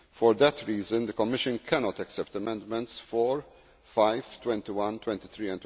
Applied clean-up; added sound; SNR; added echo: none; none; none; none.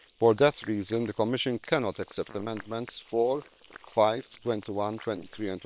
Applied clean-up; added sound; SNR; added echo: neural separator model SepFormer WHAM!.